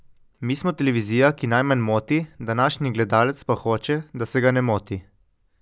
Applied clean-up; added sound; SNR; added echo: none; none; none; none.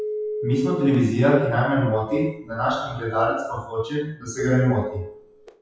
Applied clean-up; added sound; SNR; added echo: classical method WPE with log-MMSE.